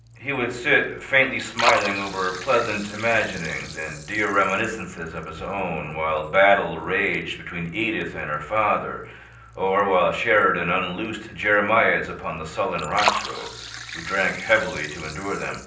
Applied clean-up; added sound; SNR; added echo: none; Liquid; 11 dB; reverberation time 0.6 s.